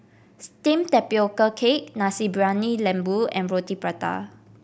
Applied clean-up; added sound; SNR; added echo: none; none; none; none.